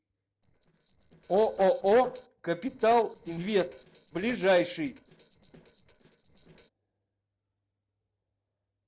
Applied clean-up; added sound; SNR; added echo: neural separator model SepFormer DNS4.